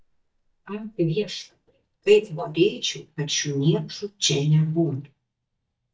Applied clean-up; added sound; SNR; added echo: neural mask model DeepFilterNet 3.